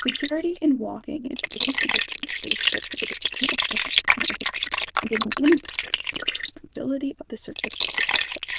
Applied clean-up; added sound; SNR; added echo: neural diffusion model UNIVERSE++.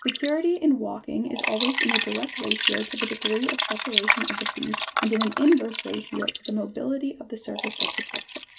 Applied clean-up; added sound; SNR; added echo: neural mask model RNNoise.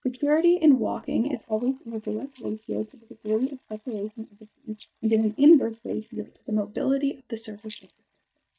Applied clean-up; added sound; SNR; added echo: neural mask model DeepFilterNet 3.